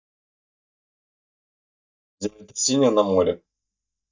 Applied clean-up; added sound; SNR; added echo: neural mask model DeepFilterNet 3.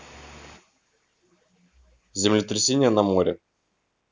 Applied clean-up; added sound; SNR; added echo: none; none; none; none.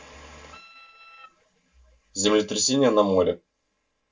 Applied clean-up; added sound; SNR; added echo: neural separator model SepFormer DNS4.